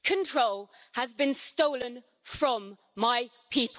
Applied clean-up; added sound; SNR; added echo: none; none; none; none.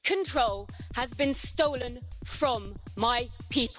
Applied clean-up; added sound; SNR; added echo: none; Drum kit; 11 dB; none.